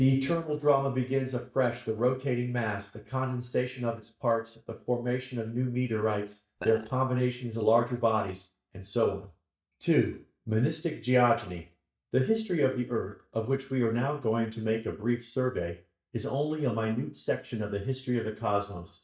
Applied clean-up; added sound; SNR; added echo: neural mask model DeepFilterNet 3.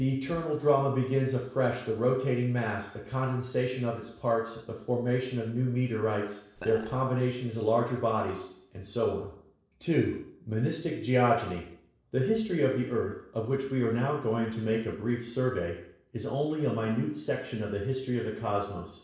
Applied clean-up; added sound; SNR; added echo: neural separator model SepFormer DNS4.